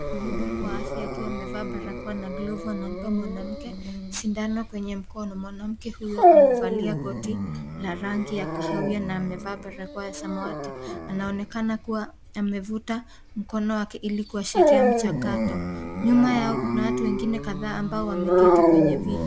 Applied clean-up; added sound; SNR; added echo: none; Dog; -4 dB; none.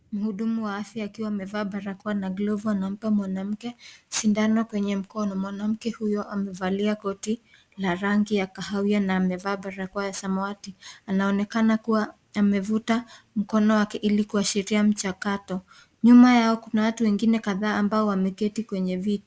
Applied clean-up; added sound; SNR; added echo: none; none; none; none.